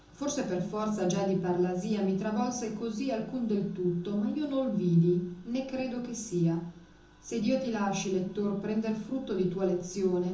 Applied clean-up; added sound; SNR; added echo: none; none; none; reverberation time 0.7 s.